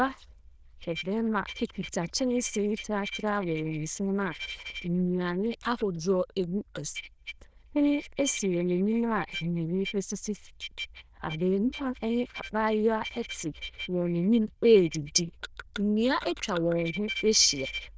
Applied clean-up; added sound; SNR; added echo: neural diffusion model UNIVERSE++.